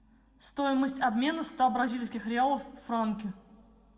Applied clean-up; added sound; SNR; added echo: none; none; none; reverberation time 1.0 s.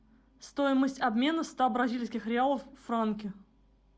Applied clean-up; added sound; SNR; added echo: none; none; none; none.